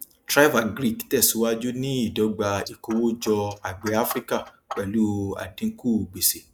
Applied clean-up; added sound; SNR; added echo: neural mask model Resemble Enhance denoiser.